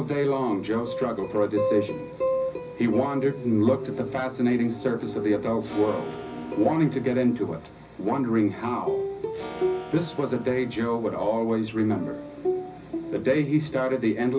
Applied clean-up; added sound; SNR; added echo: none; Acoustic guitar / Strum; 18 dB; reverberation time 0.4 s.